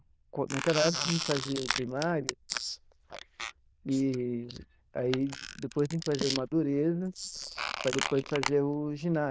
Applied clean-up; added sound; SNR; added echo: neural diffusion model UNIVERSE++.